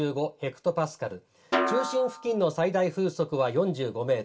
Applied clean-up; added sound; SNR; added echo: none; Snare drum; 5 dB; reverberation time 0.2 s.